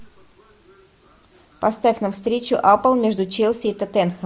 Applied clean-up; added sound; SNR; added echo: none; none; none; none.